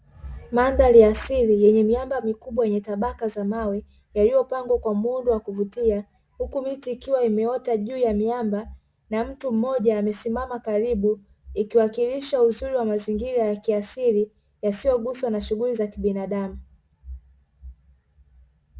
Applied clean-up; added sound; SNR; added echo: none; none; none; none.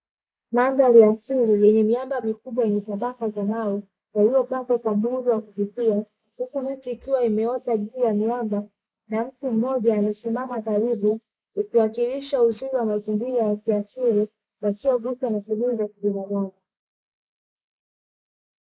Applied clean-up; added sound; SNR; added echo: neural mask model Resemble Enhance denoiser.